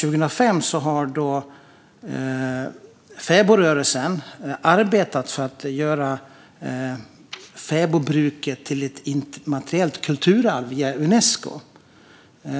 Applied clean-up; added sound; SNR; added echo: none; none; none; none.